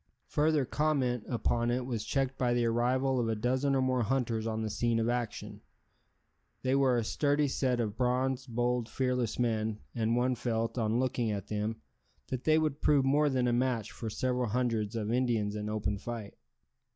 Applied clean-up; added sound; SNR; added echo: none; none; none; none.